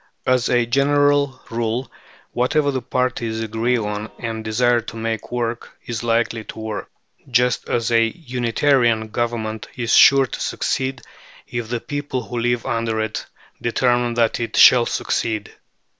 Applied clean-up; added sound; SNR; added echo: none; Keyboard (musical); 19 dB; none.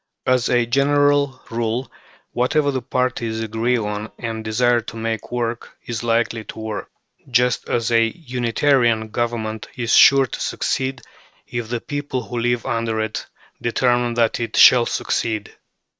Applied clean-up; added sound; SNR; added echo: neural mask model RNNoise.